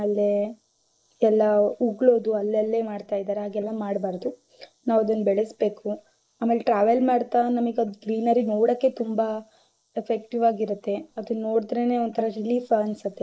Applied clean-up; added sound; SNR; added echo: neural mask model Resemble Enhance denoiser.